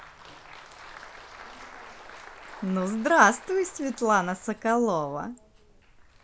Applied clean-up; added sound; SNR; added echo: none; Applause; 19 dB; none.